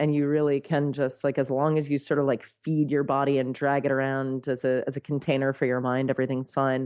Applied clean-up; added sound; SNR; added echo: none; none; none; none.